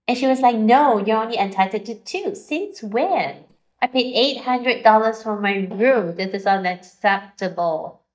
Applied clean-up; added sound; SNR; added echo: neural mask model DeepFilterNet 3.